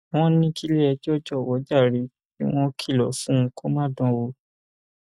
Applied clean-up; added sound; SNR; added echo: neural mask model DeepFilterNet 3.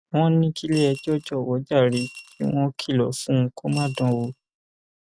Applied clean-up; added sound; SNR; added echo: none; Coin (dropping) / Glass; 16 dB; none.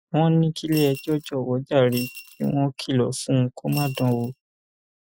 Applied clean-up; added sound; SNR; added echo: classical method Wiener filter.